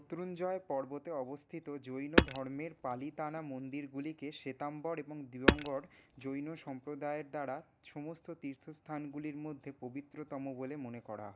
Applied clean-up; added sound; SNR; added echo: none; Hammer; -5 dB; none.